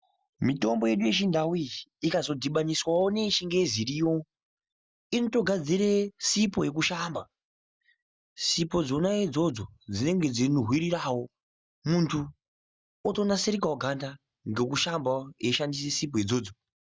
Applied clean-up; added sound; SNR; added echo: none; none; none; none.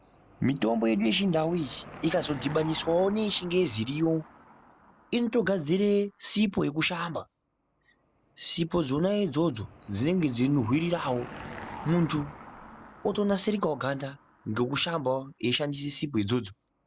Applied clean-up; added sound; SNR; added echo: none; Car passing by / Engine; 19 dB; none.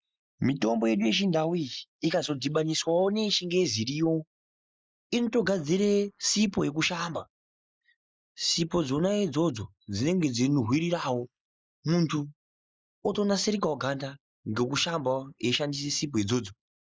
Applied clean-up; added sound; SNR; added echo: neural mask model Resemble Enhance denoiser.